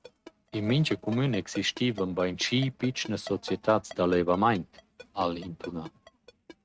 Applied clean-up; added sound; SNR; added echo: neural mask model RNNoise.